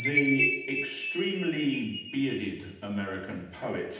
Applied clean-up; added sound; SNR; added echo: none; Chime; -2 dB; reverberation time 0.8 s.